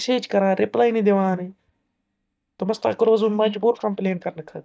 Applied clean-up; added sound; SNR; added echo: neural mask model DeepFilterNet 3.